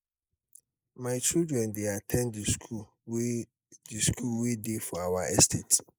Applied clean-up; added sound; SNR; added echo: neural mask model Resemble Enhance denoiser.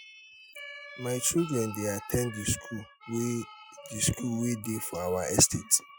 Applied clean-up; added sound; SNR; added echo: classical method Wiener filter.